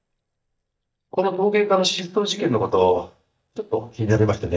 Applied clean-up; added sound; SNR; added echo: neural mask model DeepFilterNet 3.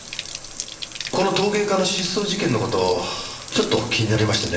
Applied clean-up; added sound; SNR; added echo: none; Bathtub (filling or washing); 13 dB; reverberation time 1.0 s.